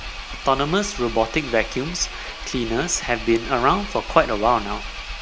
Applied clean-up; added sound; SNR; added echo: none; Engine; 9 dB; none.